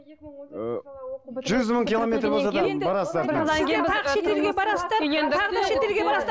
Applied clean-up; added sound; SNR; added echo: none; none; none; none.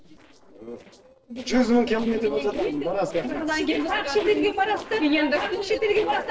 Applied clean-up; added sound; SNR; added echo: neural separator model SepFormer DNS4.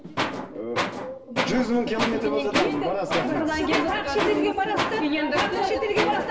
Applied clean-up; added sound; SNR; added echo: none; Tools; 5 dB; reverberation time 2.3 s.